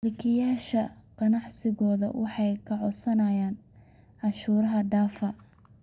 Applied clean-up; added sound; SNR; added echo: none; none; none; none.